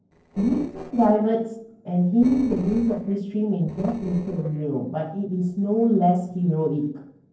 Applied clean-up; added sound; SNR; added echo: neural separator model SepFormer DNS4.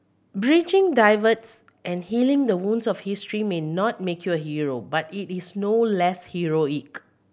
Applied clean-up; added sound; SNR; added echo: none; none; none; none.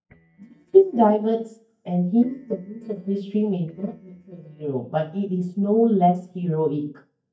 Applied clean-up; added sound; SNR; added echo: neural mask model DeepFilterNet 3.